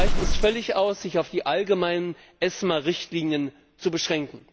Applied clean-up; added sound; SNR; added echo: none; Explosion; 3 dB; none.